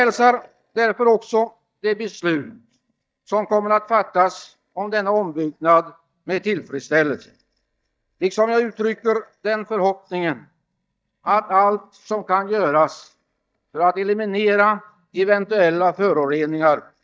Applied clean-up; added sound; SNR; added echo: neural mask model DeepFilterNet 3.